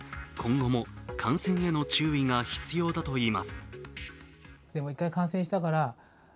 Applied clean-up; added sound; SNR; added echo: none; none; none; none.